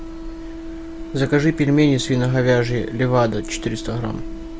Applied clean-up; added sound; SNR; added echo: none; none; none; none.